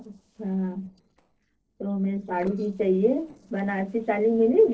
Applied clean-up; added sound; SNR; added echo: neural separator model SepFormer DNS4.